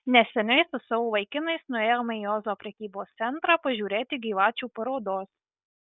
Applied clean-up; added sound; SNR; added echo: none; none; none; none.